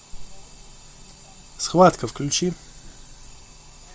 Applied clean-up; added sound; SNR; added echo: none; none; none; none.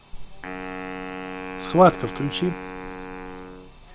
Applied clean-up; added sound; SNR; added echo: none; Wind instrument, woodwind instrument; 10 dB; none.